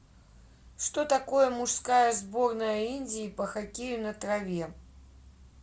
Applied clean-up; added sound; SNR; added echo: none; none; none; none.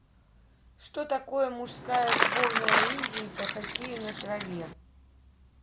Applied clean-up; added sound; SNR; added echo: none; Crumpling, crinkling; -5 dB; none.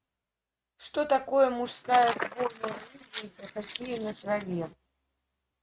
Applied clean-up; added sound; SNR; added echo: neural mask model RNNoise.